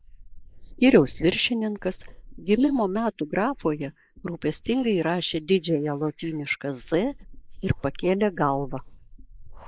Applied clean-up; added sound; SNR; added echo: neural mask model Resemble Enhance denoiser.